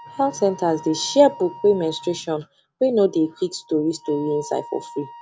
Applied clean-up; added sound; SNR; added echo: none; Wind instrument, woodwind instrument; 19 dB; none.